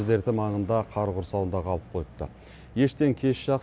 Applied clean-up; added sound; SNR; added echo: none; none; none; none.